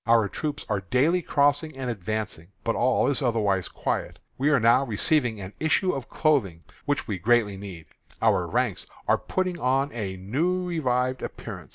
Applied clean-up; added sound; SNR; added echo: none; none; none; none.